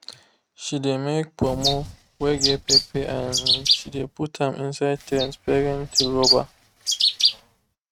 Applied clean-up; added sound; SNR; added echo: neural mask model RNNoise.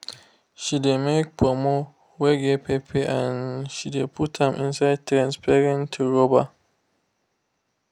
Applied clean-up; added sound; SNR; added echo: none; none; none; none.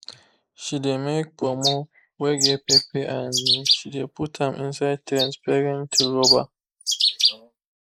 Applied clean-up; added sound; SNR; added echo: neural mask model Resemble Enhance denoiser.